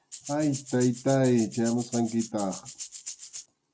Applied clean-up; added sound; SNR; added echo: none; Rattle (instrument); 13 dB; none.